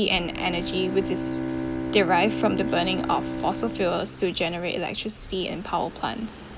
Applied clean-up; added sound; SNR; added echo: none; Bowed string instrument; 5 dB; none.